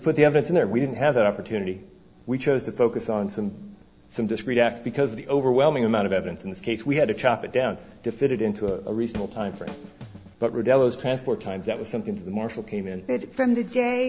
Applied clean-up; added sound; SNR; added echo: none; Drum kit; 16 dB; none.